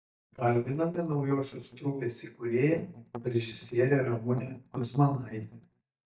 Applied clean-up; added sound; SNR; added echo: neural mask model DeepFilterNet 3.